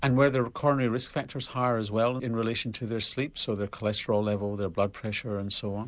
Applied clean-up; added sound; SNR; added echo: none; none; none; none.